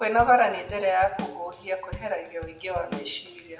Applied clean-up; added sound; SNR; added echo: none; Drum kit; 14 dB; reverberation time 0.8 s.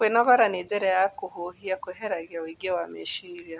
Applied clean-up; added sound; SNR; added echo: none; none; none; none.